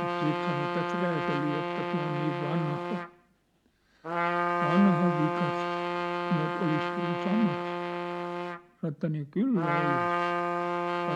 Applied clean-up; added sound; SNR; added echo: none; Trumpet; -1 dB; none.